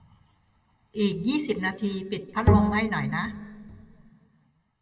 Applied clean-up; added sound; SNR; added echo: none; Bowed string instrument; -4 dB; reverberation time 0.6 s.